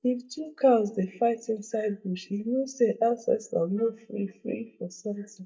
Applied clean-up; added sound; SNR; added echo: neural mask model DeepFilterNet 3.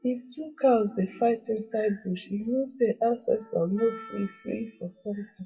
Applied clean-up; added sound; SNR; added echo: classical method WPE with log-MMSE.